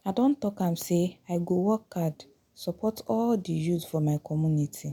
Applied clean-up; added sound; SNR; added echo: none; none; none; none.